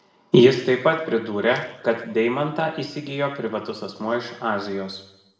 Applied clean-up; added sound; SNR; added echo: none; none; none; reverberation time 0.8 s.